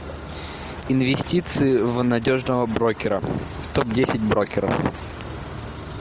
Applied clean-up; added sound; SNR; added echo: none; none; none; none.